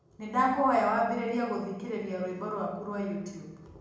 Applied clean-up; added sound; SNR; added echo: none; none; none; reverberation time 0.9 s.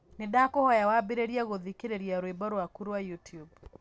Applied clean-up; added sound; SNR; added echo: none; none; none; none.